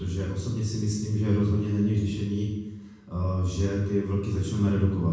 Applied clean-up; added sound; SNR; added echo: none; none; none; reverberation time 1.1 s.